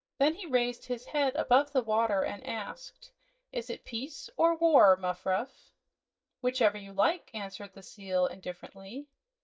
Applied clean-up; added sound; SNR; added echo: neural mask model DeepFilterNet 3.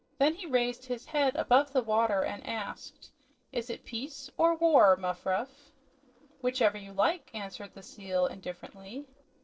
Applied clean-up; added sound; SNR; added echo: neural separator model SepFormer DNS4.